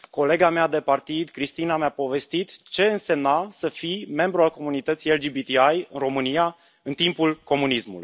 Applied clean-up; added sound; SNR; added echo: none; none; none; none.